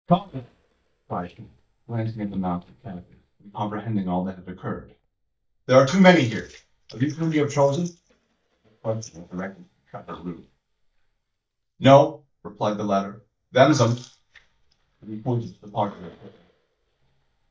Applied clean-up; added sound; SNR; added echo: neural mask model DeepFilterNet 3.